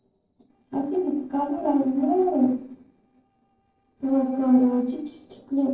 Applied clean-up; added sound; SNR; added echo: neural separator model SepFormer DNS4.